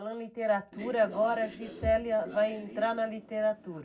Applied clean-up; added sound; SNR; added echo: none; Train; 15 dB; reverberation time 0.4 s.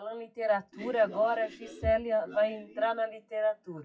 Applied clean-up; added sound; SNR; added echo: classical method WPE with log-MMSE.